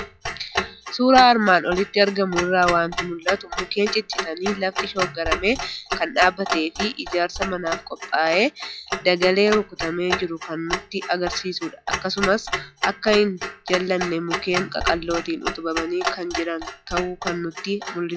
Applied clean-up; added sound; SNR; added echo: classical method log-MMSE.